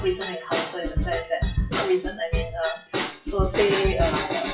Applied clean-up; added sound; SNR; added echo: classical method WPE with log-MMSE.